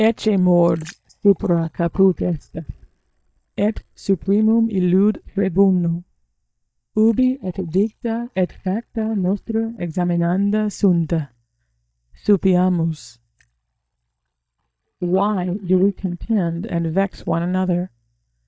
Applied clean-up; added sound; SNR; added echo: neural mask model DeepFilterNet 3.